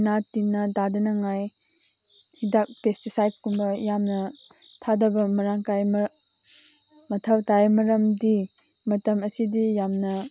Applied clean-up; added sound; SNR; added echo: none; none; none; none.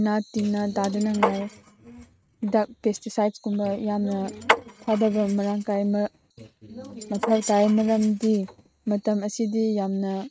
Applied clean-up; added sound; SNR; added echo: neural mask model RNNoise.